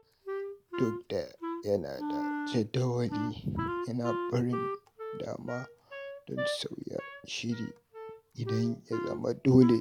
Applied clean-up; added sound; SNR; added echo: none; Wind instrument, woodwind instrument; 7 dB; none.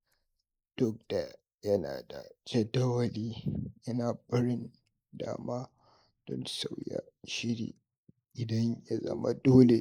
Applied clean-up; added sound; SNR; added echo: neural mask model Resemble Enhance denoiser.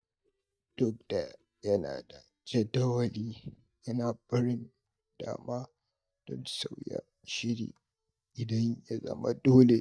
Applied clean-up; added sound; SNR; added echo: neural mask model DeepFilterNet 3.